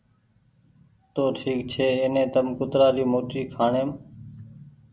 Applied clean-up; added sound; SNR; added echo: none; none; none; none.